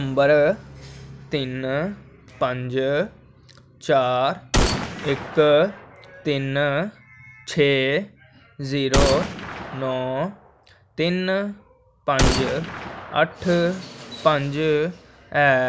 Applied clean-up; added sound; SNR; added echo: none; Gunshot, gunfire; 5 dB; none.